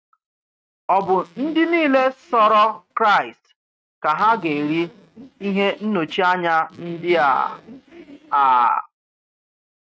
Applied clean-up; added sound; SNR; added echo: neural mask model RNNoise.